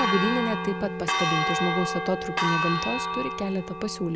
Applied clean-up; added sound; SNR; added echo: none; Church bell; 0 dB; none.